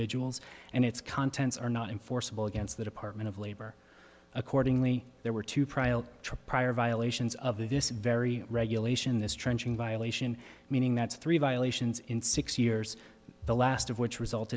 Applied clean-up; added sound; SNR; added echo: none; none; none; none.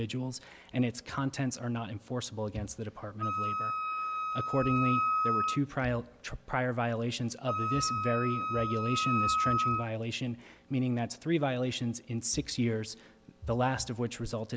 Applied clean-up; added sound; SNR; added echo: none; Wind instrument, woodwind instrument; 0 dB; none.